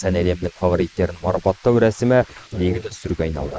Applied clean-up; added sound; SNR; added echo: neural mask model Resemble Enhance denoiser.